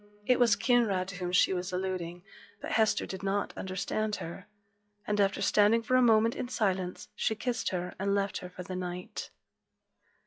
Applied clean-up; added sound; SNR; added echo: classical method log-MMSE.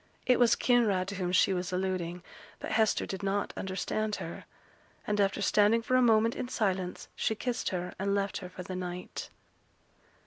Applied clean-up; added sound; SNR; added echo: none; none; none; none.